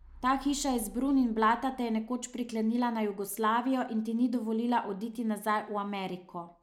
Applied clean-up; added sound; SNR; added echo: none; none; none; none.